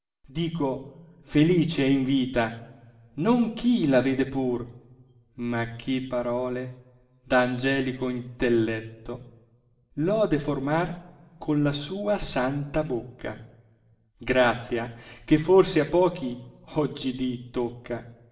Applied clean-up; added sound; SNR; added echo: none; none; none; reverberation time 0.9 s.